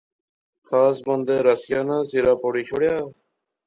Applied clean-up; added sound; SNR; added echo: none; none; none; none.